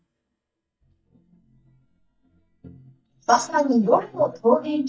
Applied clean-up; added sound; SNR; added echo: neural mask model DeepFilterNet 3.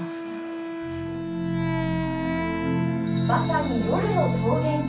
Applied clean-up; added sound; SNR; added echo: none; Wind instrument, woodwind instrument; 6 dB; reverberation time 0.2 s.